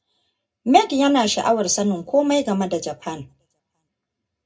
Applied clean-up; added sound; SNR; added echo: none; none; none; reverberation time 0.2 s.